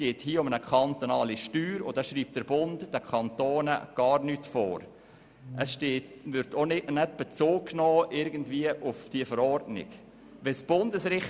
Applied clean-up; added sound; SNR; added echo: none; none; none; none.